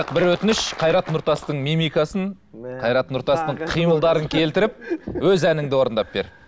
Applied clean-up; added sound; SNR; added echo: none; none; none; none.